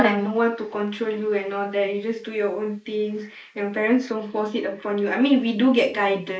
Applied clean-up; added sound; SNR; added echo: neural mask model Resemble Enhance denoiser.